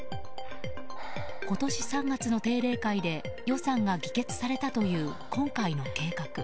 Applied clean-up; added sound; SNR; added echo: none; Breathing; 5 dB; none.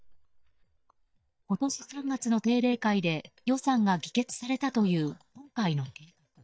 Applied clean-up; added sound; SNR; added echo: neural mask model DeepFilterNet 3.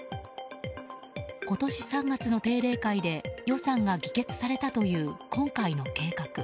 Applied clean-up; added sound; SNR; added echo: none; none; none; none.